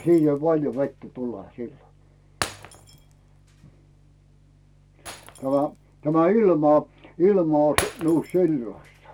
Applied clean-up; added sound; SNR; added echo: none; Shatter; 15 dB; none.